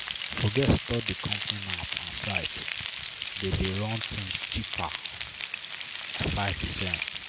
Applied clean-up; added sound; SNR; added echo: none; Frying (food); -2 dB; none.